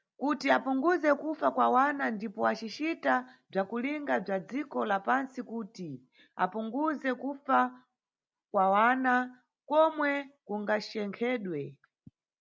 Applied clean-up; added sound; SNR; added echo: none; none; none; none.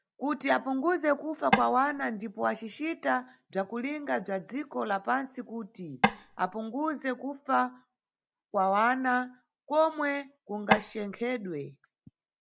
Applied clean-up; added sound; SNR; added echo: none; Tap / Wood; -1 dB; none.